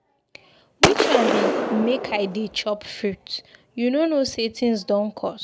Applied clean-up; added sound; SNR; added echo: none; Gunshot, gunfire; -3 dB; none.